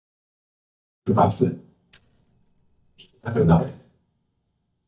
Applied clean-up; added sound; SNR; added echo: neural mask model DeepFilterNet 3.